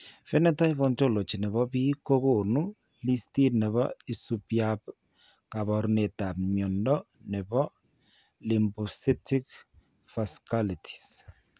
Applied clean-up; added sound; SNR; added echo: none; none; none; none.